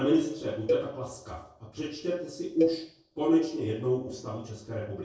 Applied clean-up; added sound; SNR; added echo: neural separator model SepFormer DNS4.